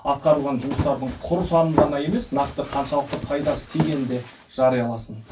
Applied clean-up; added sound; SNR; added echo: none; Run; 8 dB; reverberation time 0.2 s.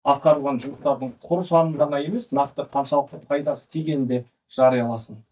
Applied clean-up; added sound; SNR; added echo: neural mask model DeepFilterNet 3.